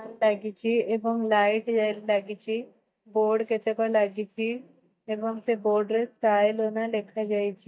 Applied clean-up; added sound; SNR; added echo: neural mask model DeepFilterNet 3.